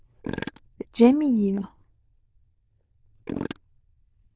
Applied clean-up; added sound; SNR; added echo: neural diffusion model UNIVERSE++.